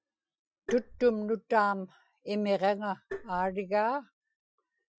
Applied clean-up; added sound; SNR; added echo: classical method Wiener filter.